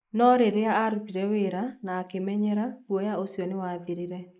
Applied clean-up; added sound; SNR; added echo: neural mask model Resemble Enhance denoiser.